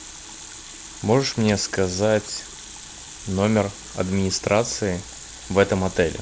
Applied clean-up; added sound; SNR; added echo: none; Water tap, faucet; 15 dB; none.